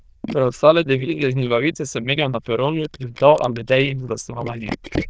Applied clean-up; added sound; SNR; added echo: neural diffusion model UNIVERSE++.